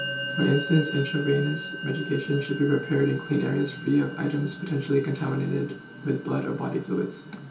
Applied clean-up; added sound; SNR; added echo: none; Musical instrument; 11 dB; reverberation time 0.1 s.